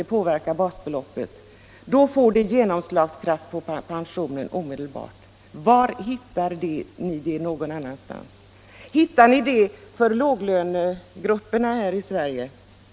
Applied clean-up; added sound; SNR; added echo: none; none; none; none.